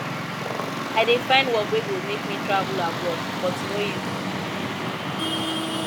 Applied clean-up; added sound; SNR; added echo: none; Traffic noise, roadway noise; 1 dB; none.